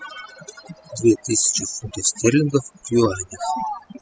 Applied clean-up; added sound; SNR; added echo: classical method spectral subtraction.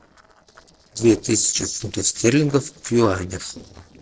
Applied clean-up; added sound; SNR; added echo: neural separator model SepFormer DNS4.